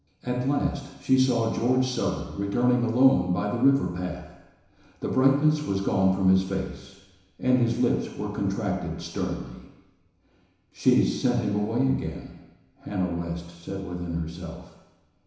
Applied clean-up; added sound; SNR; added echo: none; none; none; reverberation time 1.0 s.